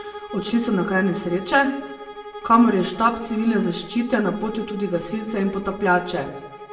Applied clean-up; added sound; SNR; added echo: none; Bowed string instrument; 15 dB; reverberation time 0.6 s.